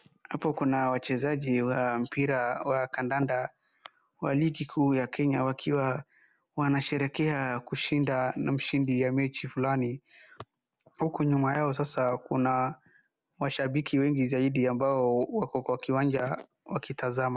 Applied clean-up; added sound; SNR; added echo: none; none; none; none.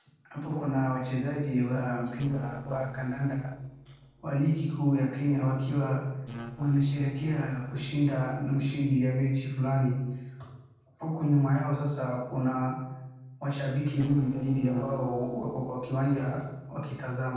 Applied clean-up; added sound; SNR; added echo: neural separator model SepFormer DNS4.